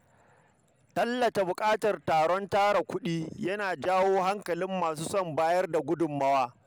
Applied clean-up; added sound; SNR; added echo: none; none; none; none.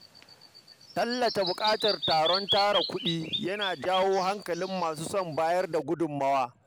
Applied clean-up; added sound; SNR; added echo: none; Bird vocalization, bird call, bird song; 7 dB; none.